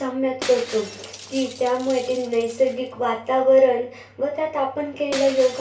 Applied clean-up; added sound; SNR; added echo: none; Shatter; 17 dB; reverberation time 0.2 s.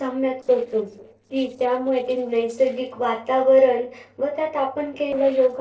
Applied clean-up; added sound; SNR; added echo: neural separator model SepFormer DNS4.